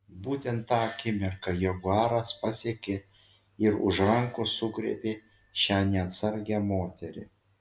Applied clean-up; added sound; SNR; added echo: none; Doorbell; 15 dB; none.